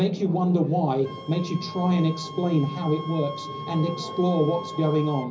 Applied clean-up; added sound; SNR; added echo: none; Wind instrument, woodwind instrument; 14 dB; reverberation time 0.5 s.